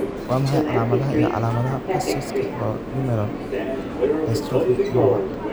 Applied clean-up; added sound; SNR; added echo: none; Subway, metro, underground; -2 dB; none.